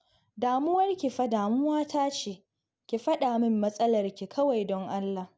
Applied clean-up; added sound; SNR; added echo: none; none; none; none.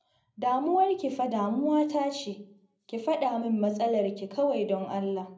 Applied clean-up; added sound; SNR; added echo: none; none; none; reverberation time 0.5 s.